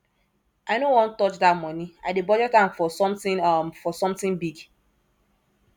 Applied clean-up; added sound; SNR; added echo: none; none; none; none.